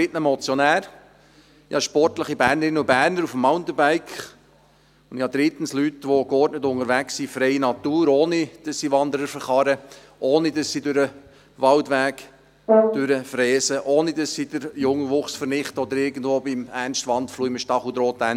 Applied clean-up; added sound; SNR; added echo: none; Brass instrument; 2 dB; none.